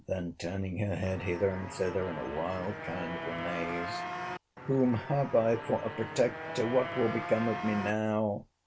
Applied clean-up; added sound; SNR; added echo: none; Motorcycle; 7 dB; none.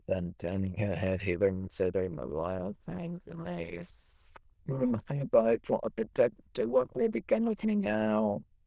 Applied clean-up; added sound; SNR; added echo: neural diffusion model UNIVERSE++.